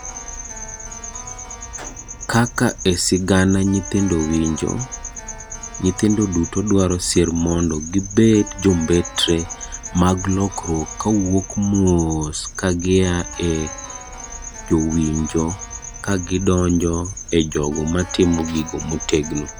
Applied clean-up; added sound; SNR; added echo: none; Keyboard (musical); 16 dB; none.